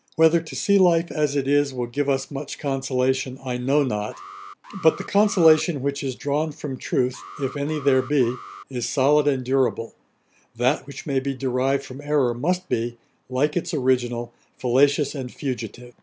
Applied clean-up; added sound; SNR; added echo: none; Alarm; 17 dB; none.